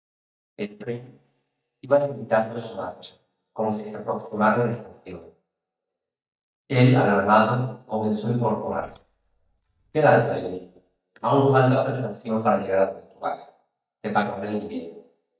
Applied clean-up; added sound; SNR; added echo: neural mask model DeepFilterNet 3.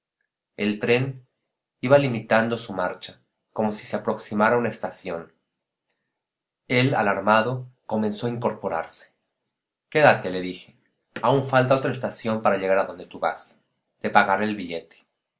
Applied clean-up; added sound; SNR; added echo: none; none; none; none.